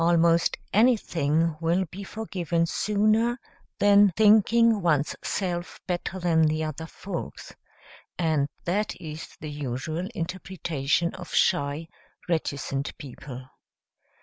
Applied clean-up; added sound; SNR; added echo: none; none; none; none.